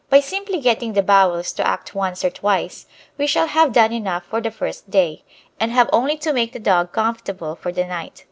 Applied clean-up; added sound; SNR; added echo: none; none; none; none.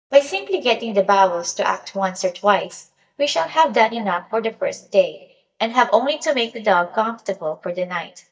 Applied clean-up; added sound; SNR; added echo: neural mask model DeepFilterNet 3.